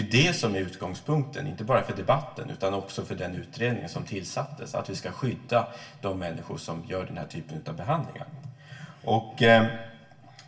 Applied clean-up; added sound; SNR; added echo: none; none; none; reverberation time 0.2 s.